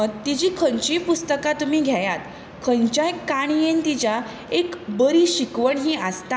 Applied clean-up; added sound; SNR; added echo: none; none; none; none.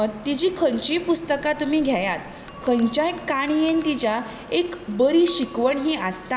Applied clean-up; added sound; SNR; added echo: none; Bell; 6 dB; none.